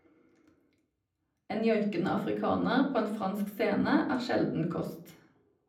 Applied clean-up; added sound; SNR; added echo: none; none; none; reverberation time 0.6 s.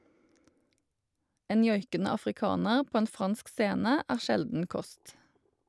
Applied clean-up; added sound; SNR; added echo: none; none; none; none.